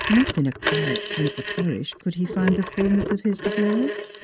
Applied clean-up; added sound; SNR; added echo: neural mask model RNNoise.